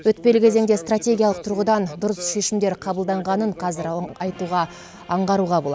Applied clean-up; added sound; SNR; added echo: none; none; none; none.